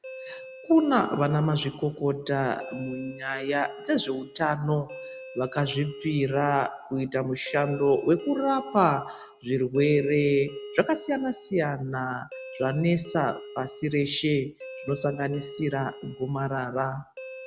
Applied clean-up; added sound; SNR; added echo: none; Doorbell; 16 dB; none.